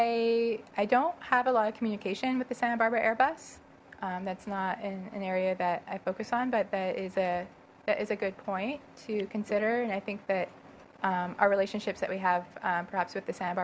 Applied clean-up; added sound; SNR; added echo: none; none; none; none.